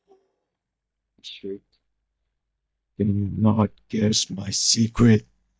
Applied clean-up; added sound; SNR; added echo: neural mask model DeepFilterNet 3.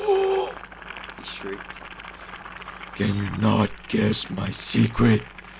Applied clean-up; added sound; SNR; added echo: none; Boiling; 16 dB; none.